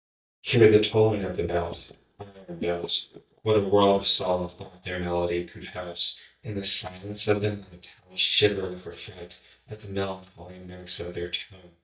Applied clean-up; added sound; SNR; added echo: neural mask model DeepFilterNet 3.